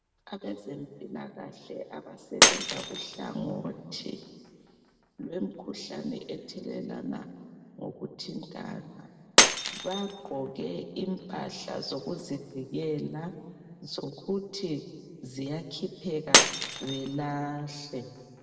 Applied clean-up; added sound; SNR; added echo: none; Shatter; -5 dB; reverberation time 1.9 s.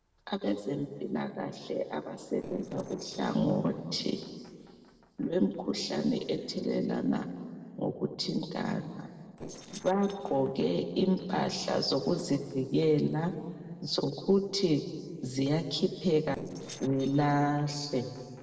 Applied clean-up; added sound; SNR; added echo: neural separator model SepFormer DNS4.